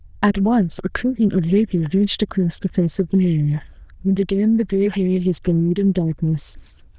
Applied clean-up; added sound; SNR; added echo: neural diffusion model UNIVERSE++.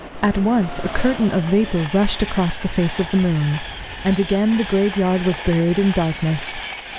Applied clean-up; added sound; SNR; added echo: none; Train; 12 dB; none.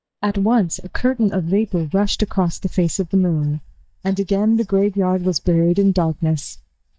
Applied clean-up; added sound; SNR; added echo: neural mask model DeepFilterNet 3.